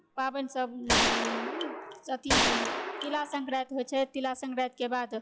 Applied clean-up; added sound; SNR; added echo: classical method log-MMSE.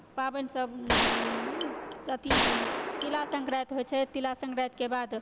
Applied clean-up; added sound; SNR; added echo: none; Gunshot, gunfire; -4 dB; none.